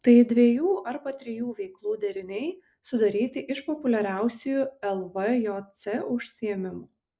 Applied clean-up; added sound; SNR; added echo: none; none; none; none.